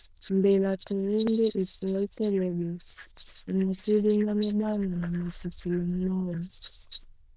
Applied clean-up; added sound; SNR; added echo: neural diffusion model UNIVERSE++.